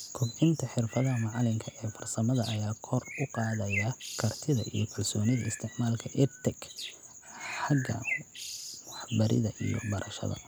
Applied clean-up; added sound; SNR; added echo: none; Bird; 13 dB; none.